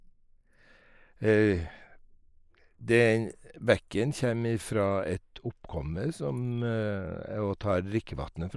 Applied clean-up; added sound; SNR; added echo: neural mask model Resemble Enhance denoiser.